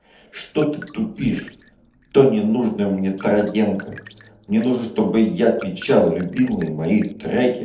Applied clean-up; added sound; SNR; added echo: neural separator model SepFormer DNS4.